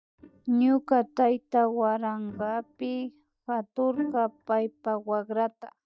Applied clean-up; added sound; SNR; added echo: neural mask model DeepFilterNet 3.